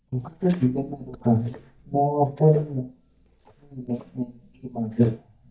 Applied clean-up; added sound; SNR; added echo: neural mask model DeepFilterNet 3.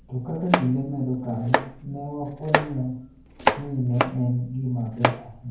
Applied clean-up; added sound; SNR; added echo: none; Domestic sounds, home sounds; 1 dB; reverberation time 0.9 s.